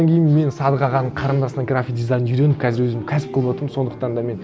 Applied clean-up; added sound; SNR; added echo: none; none; none; none.